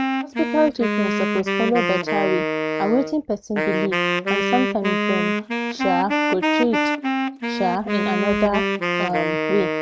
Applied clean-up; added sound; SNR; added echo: none; Wind instrument, woodwind instrument; -1 dB; none.